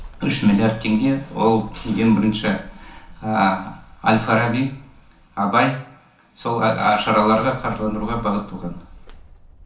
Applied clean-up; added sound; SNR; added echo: none; Bird; 19 dB; reverberation time 0.7 s.